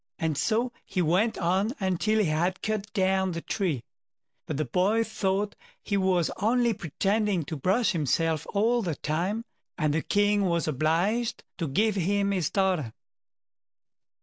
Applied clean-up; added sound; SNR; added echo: none; none; none; none.